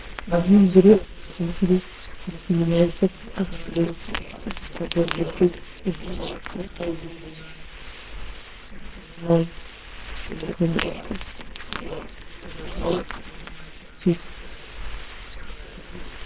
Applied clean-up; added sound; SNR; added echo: neural separator model SepFormer WHAMR!.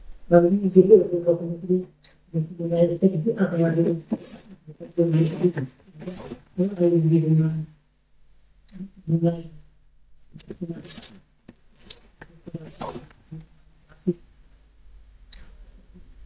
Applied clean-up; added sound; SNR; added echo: neural mask model DeepFilterNet 3.